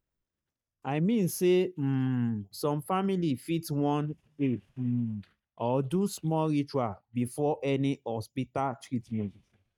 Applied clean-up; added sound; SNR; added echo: neural mask model DeepFilterNet 3.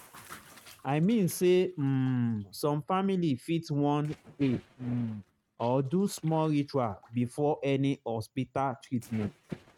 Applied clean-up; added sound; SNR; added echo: neural mask model RNNoise.